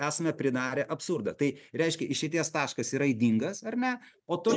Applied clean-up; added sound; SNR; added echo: none; none; none; none.